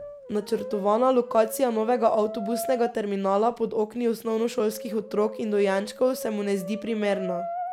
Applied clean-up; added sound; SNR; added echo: none; Brass instrument; 12 dB; none.